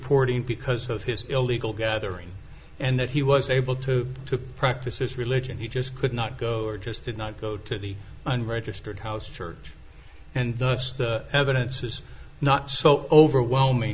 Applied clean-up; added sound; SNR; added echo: none; none; none; none.